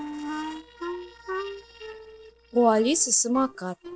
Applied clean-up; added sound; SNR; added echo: neural separator model SepFormer DNS4.